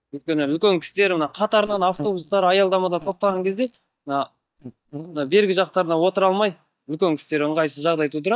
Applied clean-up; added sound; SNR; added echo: neural mask model DeepFilterNet 3.